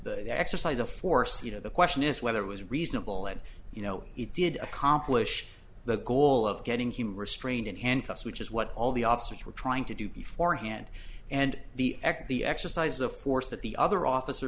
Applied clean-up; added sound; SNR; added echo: none; none; none; none.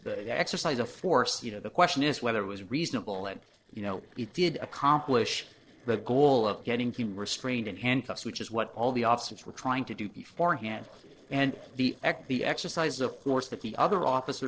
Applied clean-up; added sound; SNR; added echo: neural separator model SepFormer DNS4.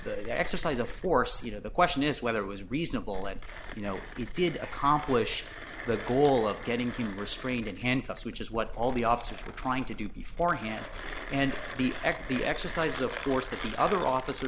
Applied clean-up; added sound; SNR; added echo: none; Mechanisms; 13 dB; none.